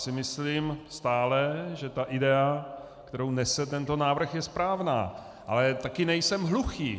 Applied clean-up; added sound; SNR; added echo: none; none; none; none.